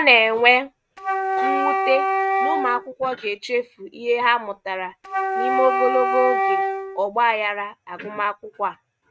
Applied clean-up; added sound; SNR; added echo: neural mask model RNNoise.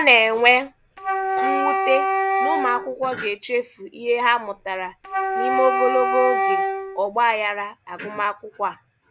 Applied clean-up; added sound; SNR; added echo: none; Wind instrument, woodwind instrument; 1 dB; none.